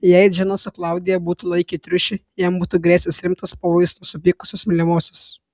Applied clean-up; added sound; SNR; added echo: none; none; none; none.